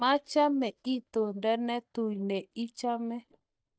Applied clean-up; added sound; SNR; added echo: neural mask model DeepFilterNet 3.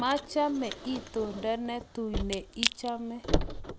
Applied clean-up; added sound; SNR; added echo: none; Car + Crack / Crushing; 1 dB; none.